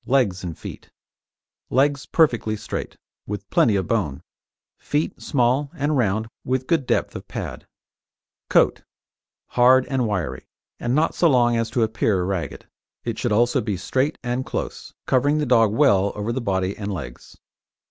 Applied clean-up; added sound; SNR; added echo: none; none; none; none.